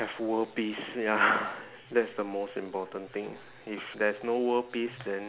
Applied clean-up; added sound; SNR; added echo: none; none; none; none.